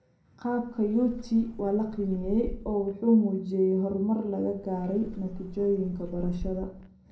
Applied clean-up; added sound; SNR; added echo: none; Insect; 13 dB; reverberation time 0.6 s.